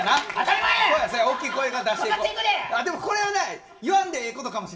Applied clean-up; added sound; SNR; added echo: none; none; none; reverberation time 0.5 s.